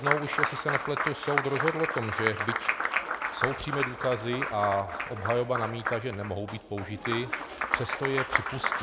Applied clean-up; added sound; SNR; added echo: none; Applause; 0 dB; none.